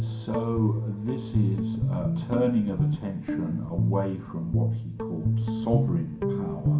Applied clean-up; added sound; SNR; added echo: none; Guitar; -2 dB; reverberation time 0.5 s.